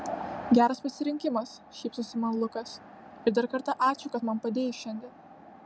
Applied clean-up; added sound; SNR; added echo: none; none; none; none.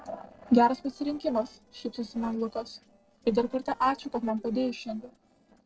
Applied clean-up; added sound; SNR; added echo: neural separator model SepFormer DNS4.